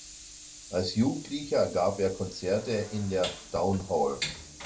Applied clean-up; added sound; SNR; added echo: none; Train; 12 dB; reverberation time 0.2 s.